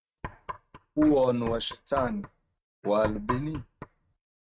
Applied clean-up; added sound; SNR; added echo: neural mask model RNNoise.